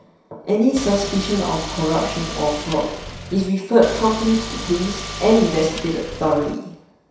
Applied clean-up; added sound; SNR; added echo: none; Car; 10 dB; reverberation time 0.7 s.